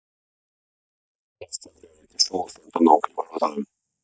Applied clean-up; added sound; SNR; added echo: neural mask model DeepFilterNet 3.